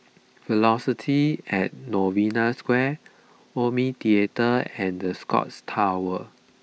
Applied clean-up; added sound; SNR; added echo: none; none; none; none.